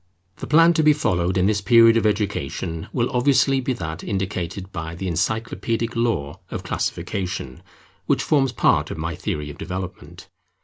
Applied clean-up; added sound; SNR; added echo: none; none; none; none.